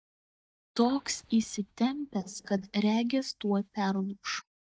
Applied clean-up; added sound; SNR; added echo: neural mask model DeepFilterNet 3.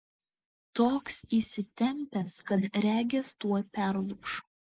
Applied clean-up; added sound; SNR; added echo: neural mask model Resemble Enhance denoiser.